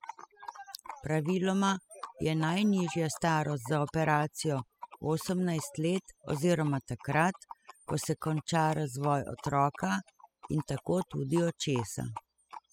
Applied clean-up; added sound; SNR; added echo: classical method spectral subtraction.